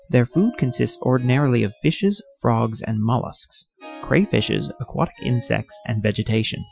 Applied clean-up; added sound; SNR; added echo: classical method Wiener filter.